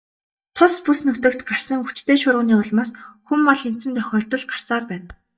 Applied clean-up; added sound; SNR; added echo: neural mask model DeepFilterNet 3.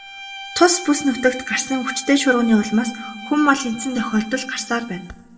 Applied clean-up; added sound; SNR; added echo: none; Bowed string instrument; 15 dB; reverberation time 0.6 s.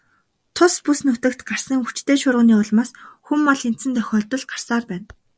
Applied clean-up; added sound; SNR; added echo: none; none; none; none.